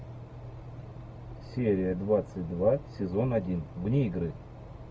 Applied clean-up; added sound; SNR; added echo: none; none; none; none.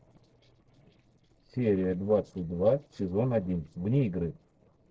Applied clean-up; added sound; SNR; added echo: neural separator model SepFormer DNS4.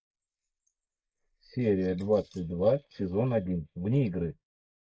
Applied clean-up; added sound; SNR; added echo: neural mask model Resemble Enhance denoiser.